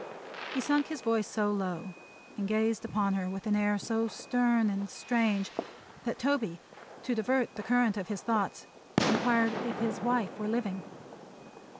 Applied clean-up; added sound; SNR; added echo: none; Fireworks; 9 dB; none.